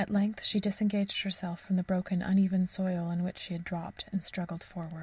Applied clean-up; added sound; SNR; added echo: none; none; none; none.